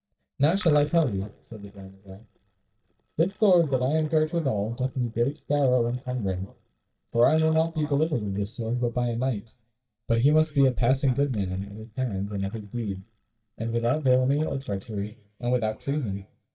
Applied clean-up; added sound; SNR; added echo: neural mask model DeepFilterNet 3.